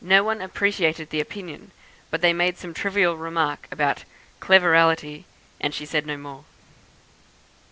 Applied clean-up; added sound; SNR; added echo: none; none; none; none.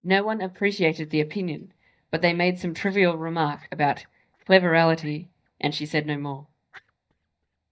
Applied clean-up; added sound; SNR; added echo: neural mask model DeepFilterNet 3.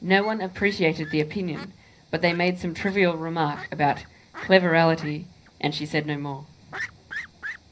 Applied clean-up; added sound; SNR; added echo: none; Fowl; 17 dB; reverberation time 0.5 s.